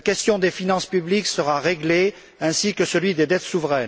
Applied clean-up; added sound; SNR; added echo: none; Rattle (instrument); 11 dB; none.